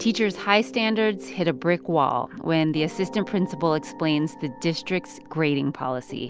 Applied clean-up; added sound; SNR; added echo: none; none; none; none.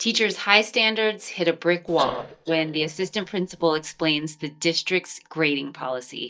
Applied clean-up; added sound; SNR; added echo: neural mask model DeepFilterNet 3.